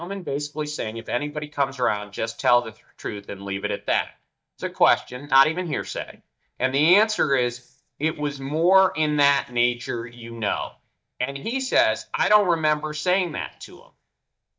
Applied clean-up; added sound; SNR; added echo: neural mask model DeepFilterNet 3.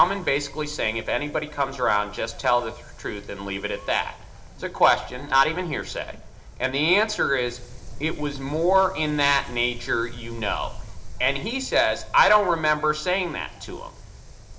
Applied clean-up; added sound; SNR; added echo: none; Wind; 13 dB; reverberation time 0.6 s.